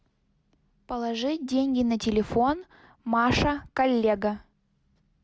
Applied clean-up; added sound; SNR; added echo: none; none; none; none.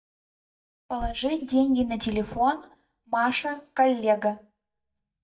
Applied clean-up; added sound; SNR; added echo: neural mask model DeepFilterNet 3.